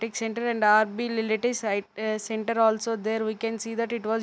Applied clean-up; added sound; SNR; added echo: none; none; none; none.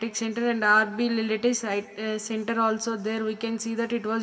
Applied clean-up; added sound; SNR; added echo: none; none; none; reverberation time 1.3 s.